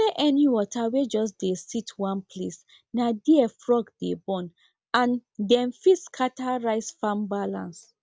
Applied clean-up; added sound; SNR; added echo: none; none; none; none.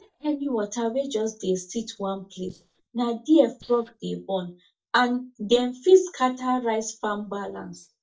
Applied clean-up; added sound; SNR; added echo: neural mask model DeepFilterNet 3.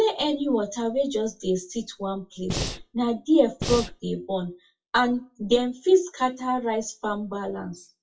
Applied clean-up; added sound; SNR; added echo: classical method WPE with log-MMSE.